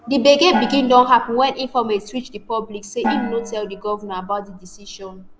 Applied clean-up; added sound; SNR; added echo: none; Gong; 10 dB; none.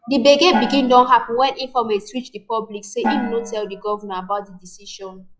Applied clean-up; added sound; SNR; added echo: classical method log-MMSE.